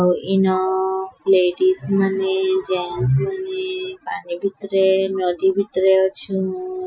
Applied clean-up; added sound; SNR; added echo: classical method Wiener filter.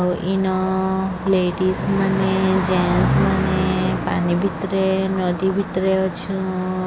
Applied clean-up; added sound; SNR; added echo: none; Car passing by; 6 dB; none.